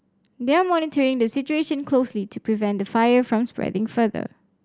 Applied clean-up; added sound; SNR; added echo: none; none; none; none.